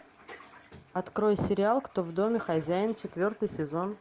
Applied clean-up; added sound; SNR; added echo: none; none; none; none.